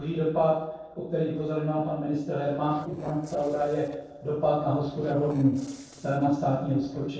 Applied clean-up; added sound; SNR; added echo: neural separator model SepFormer DNS4.